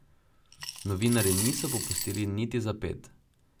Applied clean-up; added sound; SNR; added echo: none; Coin (dropping) / Glass; 3 dB; none.